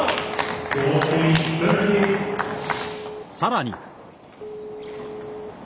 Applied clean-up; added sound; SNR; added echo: none; Telephone; 14 dB; none.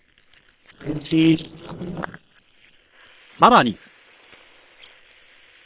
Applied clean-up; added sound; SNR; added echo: neural separator model SepFormer WHAM!.